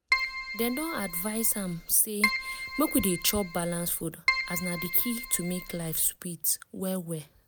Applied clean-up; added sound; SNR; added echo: none; Keyboard (musical); 4 dB; none.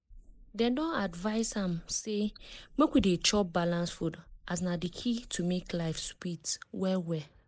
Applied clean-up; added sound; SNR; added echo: neural mask model Resemble Enhance denoiser.